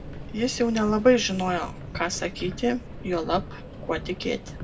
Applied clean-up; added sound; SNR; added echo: none; Subway, metro, underground; 11 dB; reverberation time 0.2 s.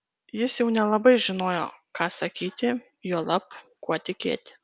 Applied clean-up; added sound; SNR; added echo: none; none; none; none.